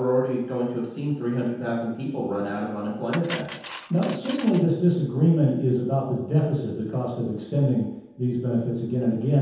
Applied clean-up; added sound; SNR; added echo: none; Cutlery, silverware; 17 dB; reverberation time 0.9 s.